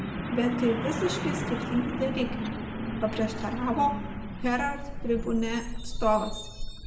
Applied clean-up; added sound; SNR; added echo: none; Truck; 3 dB; reverberation time 0.8 s.